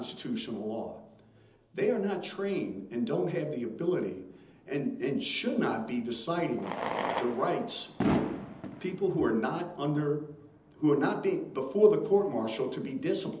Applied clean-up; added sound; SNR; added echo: none; Fireworks; 10 dB; reverberation time 1.2 s.